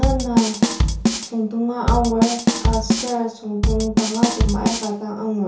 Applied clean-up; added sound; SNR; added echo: none; Bass drum / Snare drum / Drum kit; -3 dB; reverberation time 0.6 s.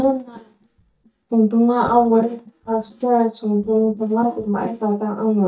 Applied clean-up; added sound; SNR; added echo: neural mask model DeepFilterNet 3.